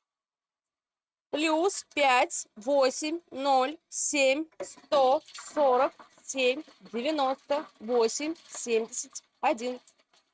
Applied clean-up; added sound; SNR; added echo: neural mask model RNNoise.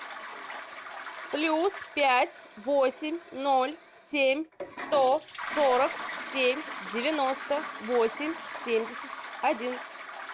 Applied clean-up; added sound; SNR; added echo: none; Toilet flush; 10 dB; none.